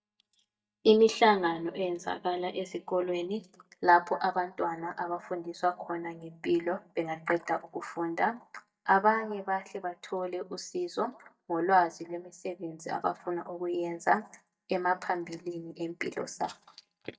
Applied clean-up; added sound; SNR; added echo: neural mask model DeepFilterNet 3.